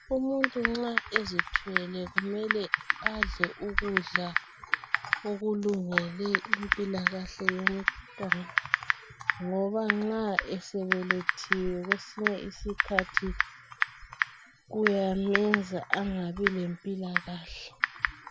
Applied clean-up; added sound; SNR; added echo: none; Typing; -1 dB; none.